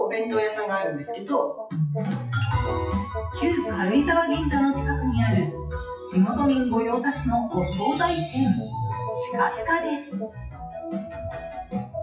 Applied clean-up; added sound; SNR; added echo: classical method WPE with log-MMSE.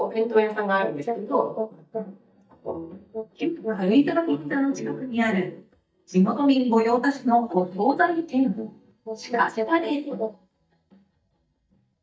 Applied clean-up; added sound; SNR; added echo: neural mask model DeepFilterNet 3.